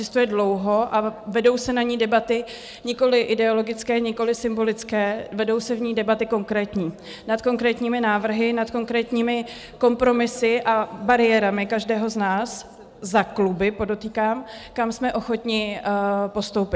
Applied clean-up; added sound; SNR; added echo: none; none; none; none.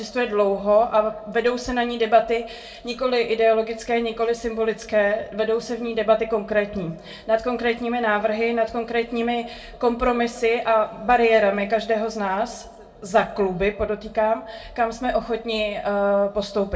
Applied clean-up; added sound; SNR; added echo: none; none; none; reverberation time 0.2 s.